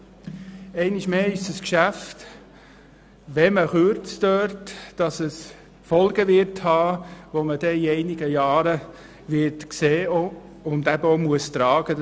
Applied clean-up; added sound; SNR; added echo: none; none; none; none.